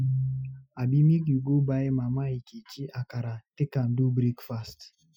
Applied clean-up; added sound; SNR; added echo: classical method Wiener filter.